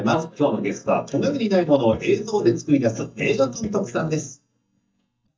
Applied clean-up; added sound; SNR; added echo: neural mask model DeepFilterNet 3.